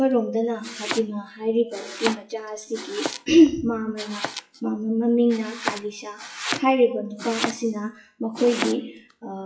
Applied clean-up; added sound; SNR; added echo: classical method WPE with log-MMSE.